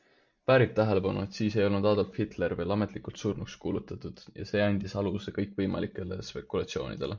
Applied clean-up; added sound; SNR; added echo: none; none; none; none.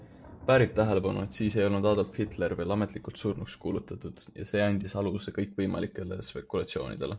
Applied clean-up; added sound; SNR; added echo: none; Thunder; 20 dB; none.